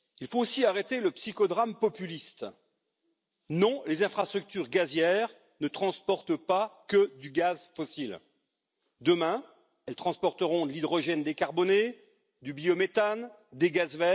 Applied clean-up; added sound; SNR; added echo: none; none; none; none.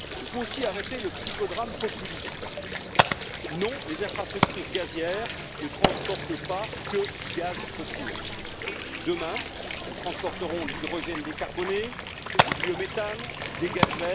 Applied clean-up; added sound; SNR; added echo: none; Water + Fire; -2 dB; none.